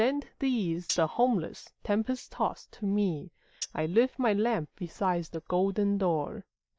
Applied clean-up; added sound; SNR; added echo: neural mask model DeepFilterNet 3.